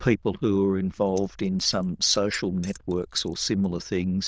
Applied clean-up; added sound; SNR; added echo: neural diffusion model UNIVERSE++.